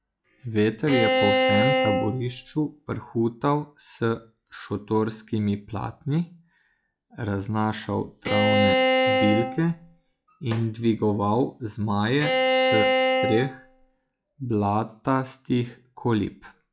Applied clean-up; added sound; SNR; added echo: classical method log-MMSE.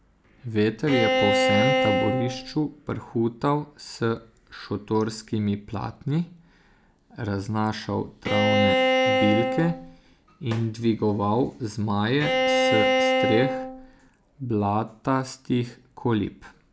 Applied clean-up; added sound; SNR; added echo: none; Bowed string instrument; -4 dB; none.